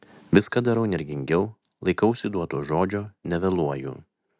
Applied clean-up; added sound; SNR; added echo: none; none; none; none.